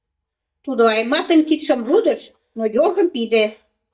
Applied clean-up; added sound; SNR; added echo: neural mask model DeepFilterNet 3.